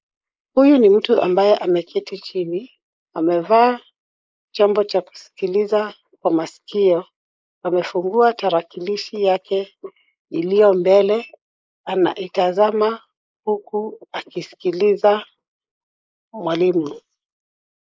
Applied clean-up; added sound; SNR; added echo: neural mask model Resemble Enhance denoiser.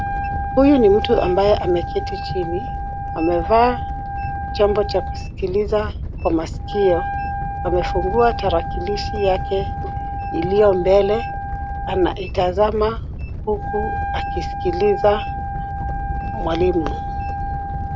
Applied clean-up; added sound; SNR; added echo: none; Animal + Wind instrument, woodwind instrument; 4 dB; none.